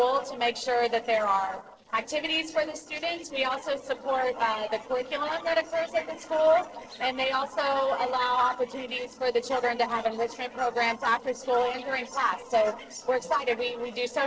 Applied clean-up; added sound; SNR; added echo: neural separator model SepFormer DNS4.